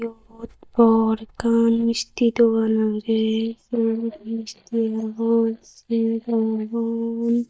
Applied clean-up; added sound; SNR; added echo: neural mask model DeepFilterNet 3.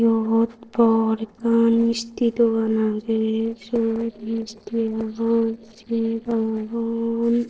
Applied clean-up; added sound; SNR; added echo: neural separator model SepFormer DNS4.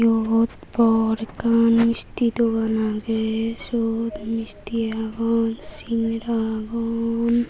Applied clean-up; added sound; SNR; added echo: none; none; none; none.